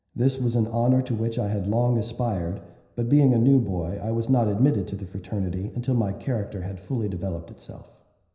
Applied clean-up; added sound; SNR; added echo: none; none; none; reverberation time 0.9 s.